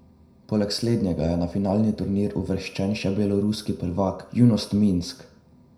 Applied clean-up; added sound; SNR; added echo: none; none; none; reverberation time 0.4 s.